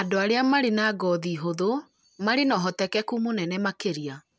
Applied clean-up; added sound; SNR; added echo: none; none; none; none.